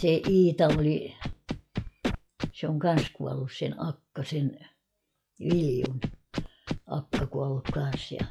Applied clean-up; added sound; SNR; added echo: classical method log-MMSE.